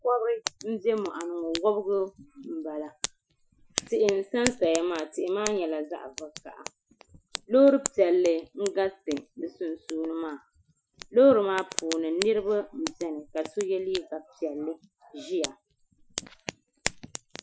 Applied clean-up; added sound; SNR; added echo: classical method Wiener filter.